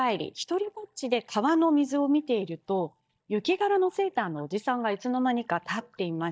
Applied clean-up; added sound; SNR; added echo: neural mask model DeepFilterNet 3.